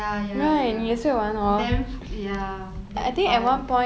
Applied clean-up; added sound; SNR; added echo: none; none; none; none.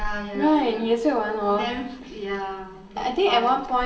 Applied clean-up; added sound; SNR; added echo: neural separator model SepFormer DNS4.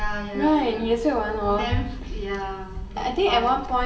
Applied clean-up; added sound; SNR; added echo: none; Liquid; 14 dB; reverberation time 0.6 s.